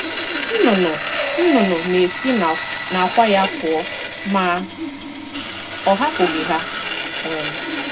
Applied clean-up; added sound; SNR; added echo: none; Sawing; 4 dB; reverberation time 0.2 s.